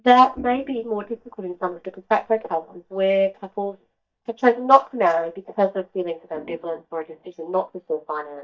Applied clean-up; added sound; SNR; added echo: neural mask model DeepFilterNet 3.